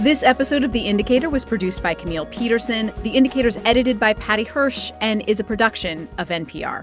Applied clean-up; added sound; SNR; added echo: none; none; none; none.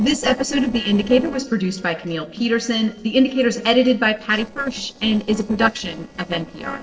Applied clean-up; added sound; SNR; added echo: neural separator model SepFormer DNS4.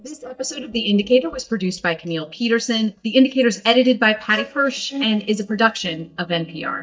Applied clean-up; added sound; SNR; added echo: neural mask model DeepFilterNet 3.